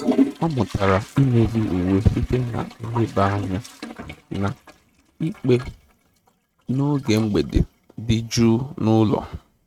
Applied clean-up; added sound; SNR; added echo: neural mask model RNNoise.